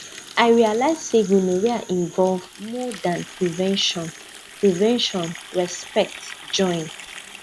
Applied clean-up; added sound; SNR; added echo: none; Water tap, faucet; 17 dB; none.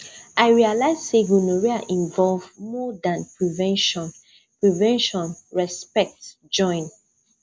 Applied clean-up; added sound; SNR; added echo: none; none; none; none.